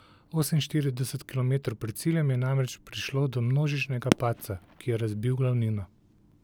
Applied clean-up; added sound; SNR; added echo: none; Fireworks; 5 dB; none.